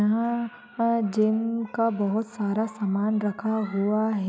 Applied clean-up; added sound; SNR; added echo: none; none; none; none.